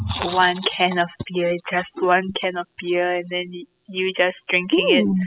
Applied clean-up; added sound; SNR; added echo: classical method spectral subtraction.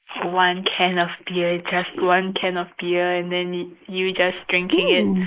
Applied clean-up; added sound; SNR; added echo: neural mask model Resemble Enhance denoiser.